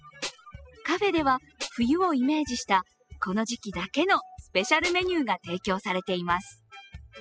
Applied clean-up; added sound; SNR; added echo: classical method spectral subtraction.